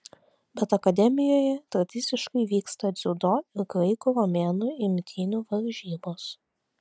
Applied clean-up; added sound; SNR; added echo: none; none; none; none.